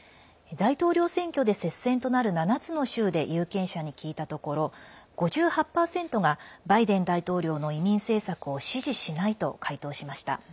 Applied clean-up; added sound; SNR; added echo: none; none; none; none.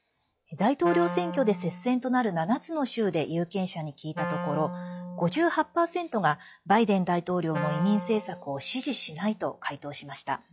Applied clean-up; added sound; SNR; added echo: classical method log-MMSE.